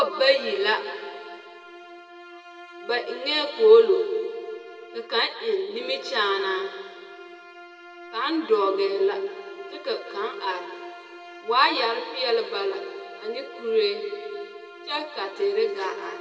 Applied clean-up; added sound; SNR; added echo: none; Bowed string instrument; 17 dB; reverberation time 2.0 s.